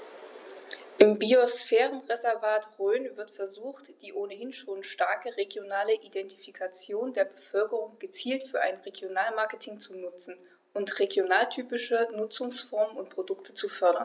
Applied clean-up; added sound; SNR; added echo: none; none; none; none.